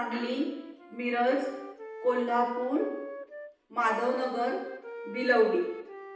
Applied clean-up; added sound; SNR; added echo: none; Wind instrument, woodwind instrument; 13 dB; reverberation time 0.9 s.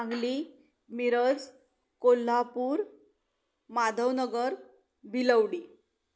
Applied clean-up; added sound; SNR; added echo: none; none; none; none.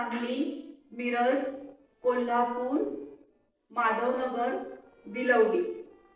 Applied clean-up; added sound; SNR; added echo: neural separator model SepFormer DNS4.